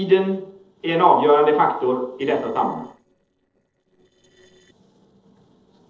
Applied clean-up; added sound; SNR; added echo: neural separator model SepFormer DNS4.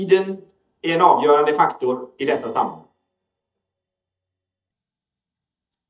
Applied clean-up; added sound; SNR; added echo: neural mask model DeepFilterNet 3.